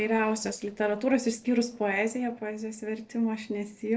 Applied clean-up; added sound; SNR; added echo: neural separator model SepFormer DNS4.